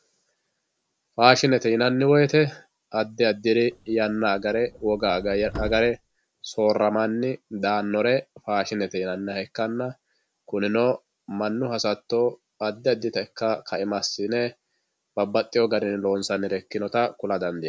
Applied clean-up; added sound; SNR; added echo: none; Subway, metro, underground; 15 dB; none.